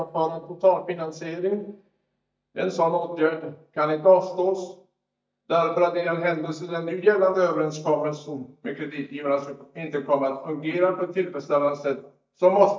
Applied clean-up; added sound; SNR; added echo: neural mask model DeepFilterNet 3.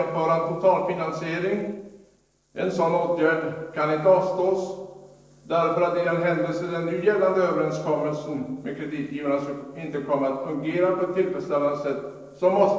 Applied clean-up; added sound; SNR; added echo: neural separator model SepFormer DNS4.